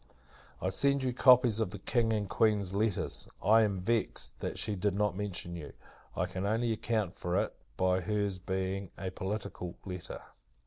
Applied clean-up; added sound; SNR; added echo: none; none; none; none.